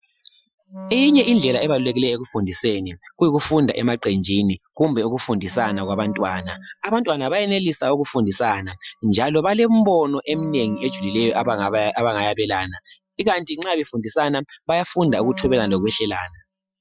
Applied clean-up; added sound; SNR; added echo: classical method Wiener filter.